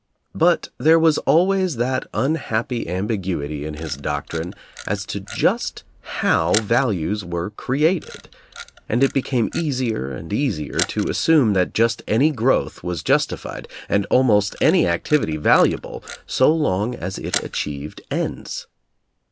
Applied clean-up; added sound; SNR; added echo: none; Camera; 15 dB; none.